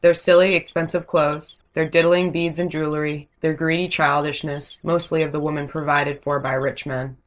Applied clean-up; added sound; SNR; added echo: neural separator model SepFormer DNS4.